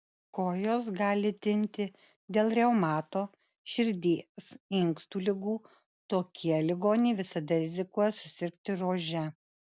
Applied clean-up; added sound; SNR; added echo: none; none; none; none.